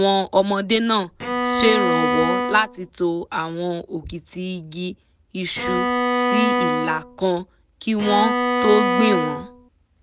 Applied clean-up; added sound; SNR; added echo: none; Bowed string instrument; -1 dB; none.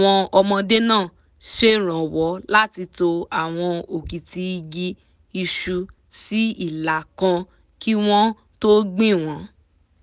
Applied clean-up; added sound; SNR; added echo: none; none; none; none.